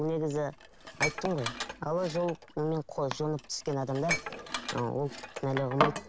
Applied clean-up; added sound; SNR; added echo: none; Domestic sounds, home sounds + Dishes, pots, and pans; 4 dB; none.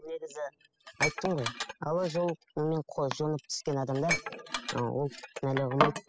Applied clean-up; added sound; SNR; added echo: classical method spectral subtraction.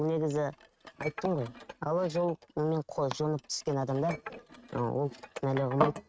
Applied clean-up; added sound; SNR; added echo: neural mask model RNNoise.